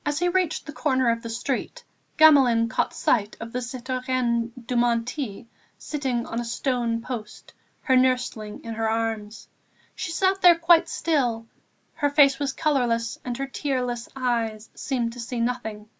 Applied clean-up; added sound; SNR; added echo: none; none; none; none.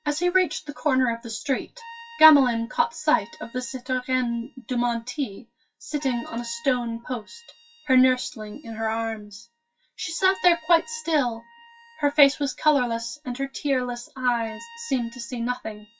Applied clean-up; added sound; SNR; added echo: classical method WPE with log-MMSE.